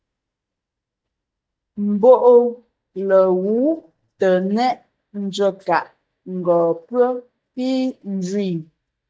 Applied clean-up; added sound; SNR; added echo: neural mask model DeepFilterNet 3.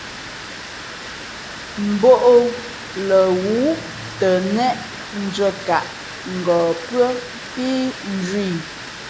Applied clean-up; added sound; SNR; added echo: none; Water; 13 dB; none.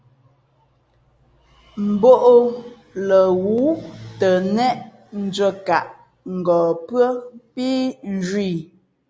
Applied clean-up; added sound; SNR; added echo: none; none; none; none.